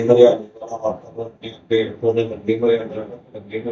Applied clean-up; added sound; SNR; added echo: neural mask model DeepFilterNet 3.